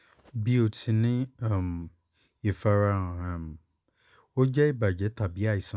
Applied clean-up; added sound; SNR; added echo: none; none; none; none.